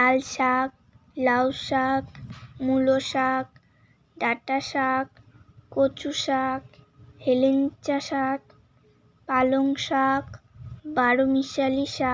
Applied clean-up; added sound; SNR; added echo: none; none; none; none.